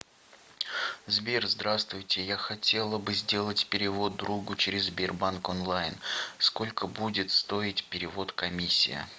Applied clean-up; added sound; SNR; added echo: none; none; none; none.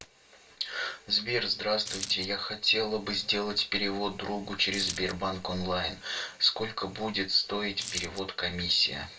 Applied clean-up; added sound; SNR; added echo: none; Coin (dropping); 7 dB; reverberation time 0.2 s.